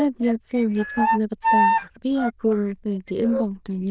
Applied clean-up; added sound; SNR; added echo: neural diffusion model UNIVERSE++.